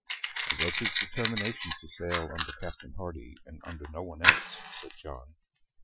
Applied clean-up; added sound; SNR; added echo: classical method Wiener filter.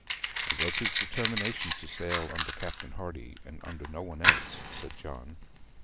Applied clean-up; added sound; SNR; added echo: none; Fire; -5 dB; none.